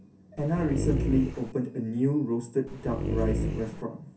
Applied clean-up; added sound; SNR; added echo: none; Dog; 1 dB; reverberation time 0.3 s.